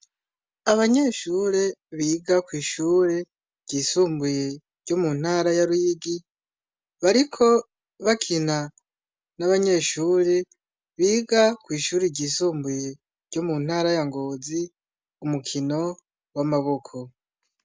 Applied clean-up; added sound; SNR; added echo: none; none; none; none.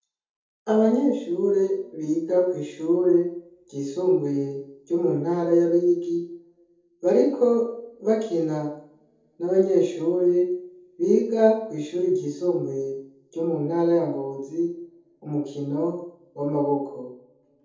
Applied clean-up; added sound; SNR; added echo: none; none; none; reverberation time 0.7 s.